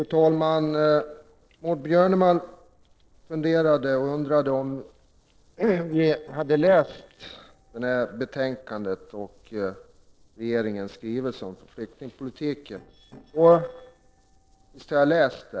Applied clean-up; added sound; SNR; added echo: neural separator model SepFormer DNS4.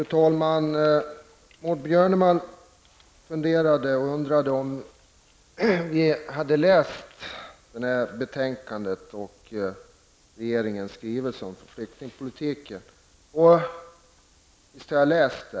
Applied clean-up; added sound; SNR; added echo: none; none; none; none.